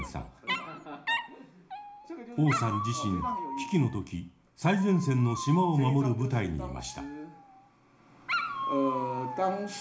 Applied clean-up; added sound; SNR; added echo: none; Dog; 7 dB; reverberation time 0.4 s.